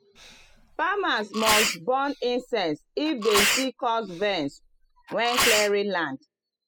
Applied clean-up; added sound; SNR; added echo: classical method spectral subtraction.